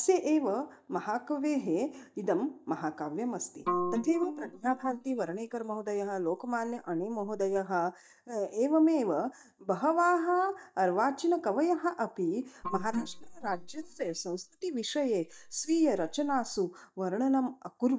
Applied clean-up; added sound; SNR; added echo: neural mask model DeepFilterNet 3.